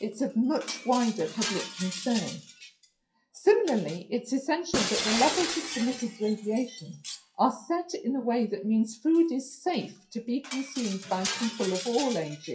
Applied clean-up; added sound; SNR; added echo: classical method WPE with log-MMSE.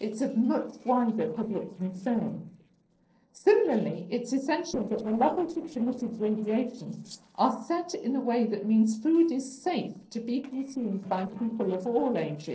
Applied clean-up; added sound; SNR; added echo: neural separator model SepFormer DNS4.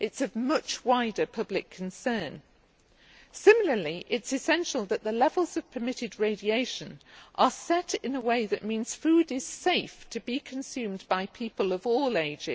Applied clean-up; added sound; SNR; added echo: none; none; none; none.